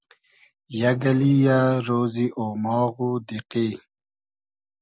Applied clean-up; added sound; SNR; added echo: none; none; none; none.